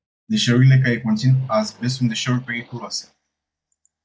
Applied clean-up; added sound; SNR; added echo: neural mask model DeepFilterNet 3.